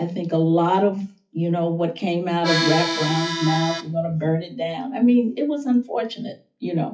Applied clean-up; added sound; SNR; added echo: classical method WPE with log-MMSE.